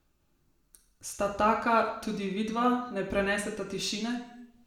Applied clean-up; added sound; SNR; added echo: none; none; none; reverberation time 0.7 s.